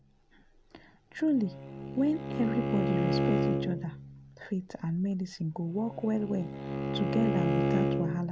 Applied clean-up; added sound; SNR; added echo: none; Bowed string instrument; 0 dB; none.